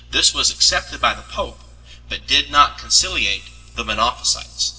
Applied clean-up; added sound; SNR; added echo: none; none; none; reverberation time 1.6 s.